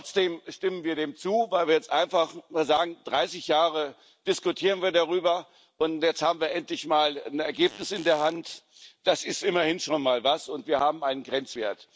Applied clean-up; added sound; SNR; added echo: none; Fart; 19 dB; none.